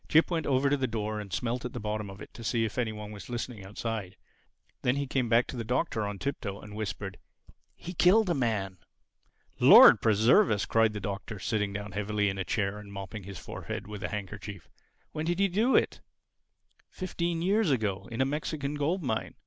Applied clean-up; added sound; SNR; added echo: none; none; none; none.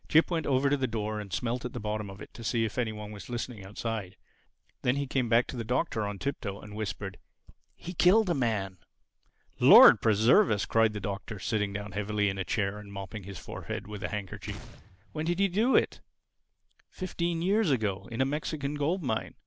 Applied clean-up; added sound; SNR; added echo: none; Gunshot, gunfire; 17 dB; none.